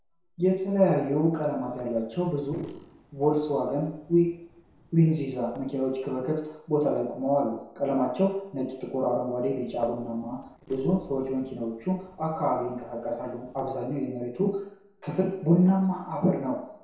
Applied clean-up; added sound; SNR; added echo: neural separator model SepFormer DNS4.